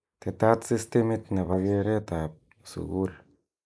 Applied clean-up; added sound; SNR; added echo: neural mask model Resemble Enhance denoiser.